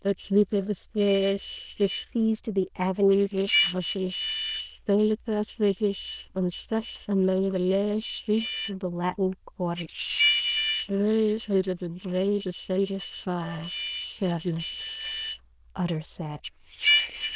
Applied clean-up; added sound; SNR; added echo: neural diffusion model UNIVERSE++.